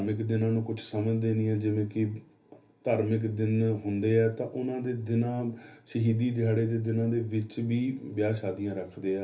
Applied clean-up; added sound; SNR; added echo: none; none; none; reverberation time 0.3 s.